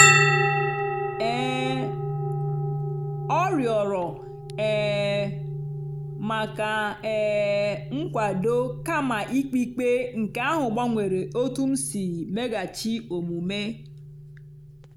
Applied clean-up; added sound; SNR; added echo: none; Bell; 1 dB; none.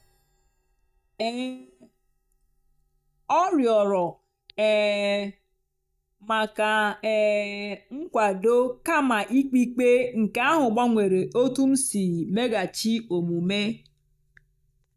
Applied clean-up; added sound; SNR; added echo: neural mask model DeepFilterNet 3.